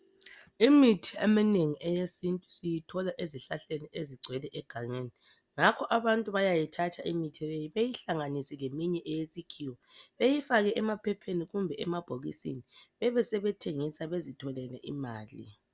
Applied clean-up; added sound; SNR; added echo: none; none; none; none.